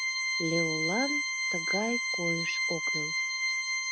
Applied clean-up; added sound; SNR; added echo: none; Organ; -5 dB; none.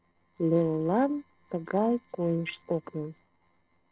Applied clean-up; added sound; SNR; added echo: neural separator model SepFormer DNS4.